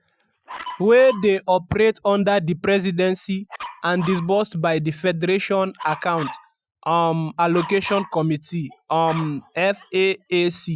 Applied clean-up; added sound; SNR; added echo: classical method Wiener filter.